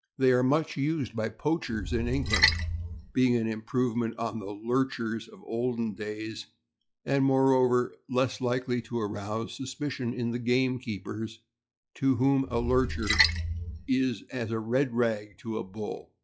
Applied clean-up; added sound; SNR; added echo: classical method log-MMSE.